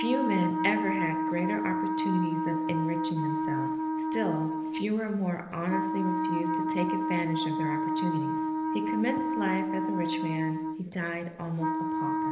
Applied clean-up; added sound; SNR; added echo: none; Wind instrument, woodwind instrument; -2 dB; reverberation time 0.8 s.